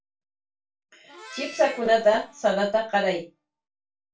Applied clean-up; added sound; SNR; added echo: none; Harmonica; 19 dB; reverberation time 0.2 s.